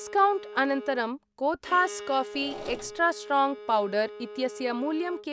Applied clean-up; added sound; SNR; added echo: none; Bowed string instrument + Engine / Mechanisms; 14 dB; none.